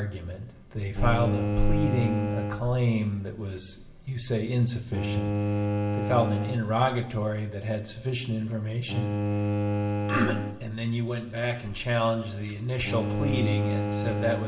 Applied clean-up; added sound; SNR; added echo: none; Bowed string instrument; 2 dB; reverberation time 0.7 s.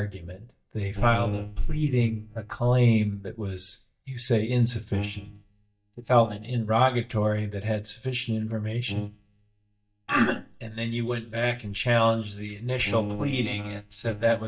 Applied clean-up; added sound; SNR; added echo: neural mask model DeepFilterNet 3.